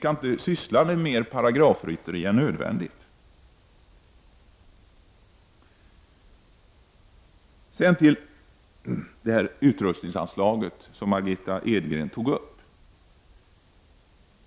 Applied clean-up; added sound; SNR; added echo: none; none; none; none.